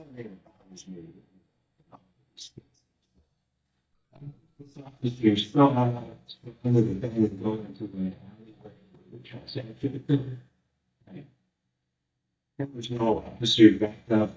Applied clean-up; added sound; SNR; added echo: neural mask model DeepFilterNet 3.